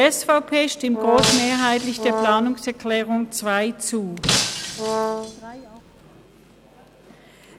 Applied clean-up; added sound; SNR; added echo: none; Shatter + Brass instrument; 2 dB; none.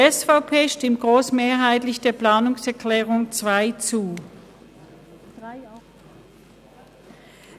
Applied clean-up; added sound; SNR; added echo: none; none; none; none.